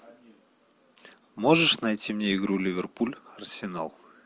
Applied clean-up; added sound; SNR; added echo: none; none; none; none.